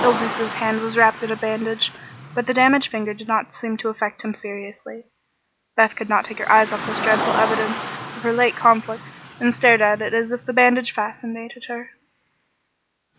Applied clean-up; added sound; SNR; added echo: none; Car; 11 dB; none.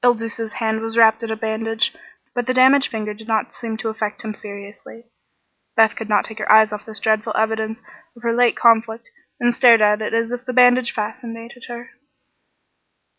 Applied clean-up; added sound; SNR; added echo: none; none; none; none.